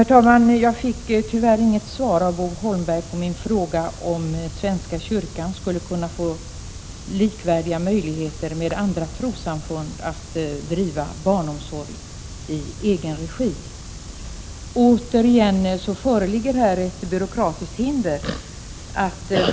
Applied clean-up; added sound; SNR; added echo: none; none; none; none.